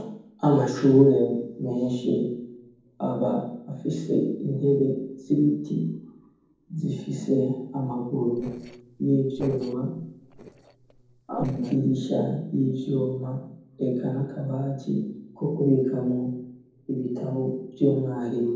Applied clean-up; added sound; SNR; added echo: neural separator model SepFormer DNS4.